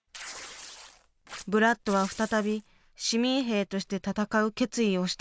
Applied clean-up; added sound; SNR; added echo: none; Tearing; 17 dB; none.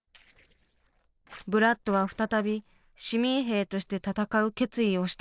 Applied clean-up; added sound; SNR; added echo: neural separator model SepFormer DNS4.